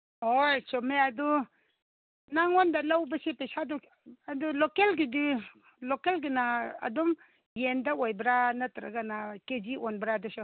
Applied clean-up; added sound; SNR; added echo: none; none; none; none.